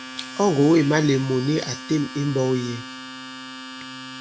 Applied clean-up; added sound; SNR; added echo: none; Domestic sounds, home sounds; 14 dB; none.